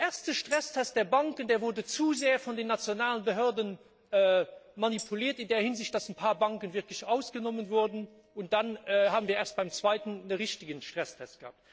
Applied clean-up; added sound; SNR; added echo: neural separator model SepFormer DNS4.